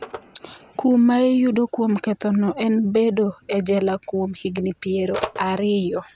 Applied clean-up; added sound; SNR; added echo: none; Telephone; 18 dB; none.